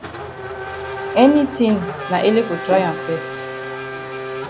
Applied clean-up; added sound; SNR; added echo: none; Race car, auto racing / Accelerating, revving, vroom; 8 dB; none.